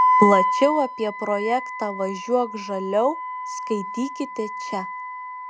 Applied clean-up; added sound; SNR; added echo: none; Wind instrument, woodwind instrument; 1 dB; none.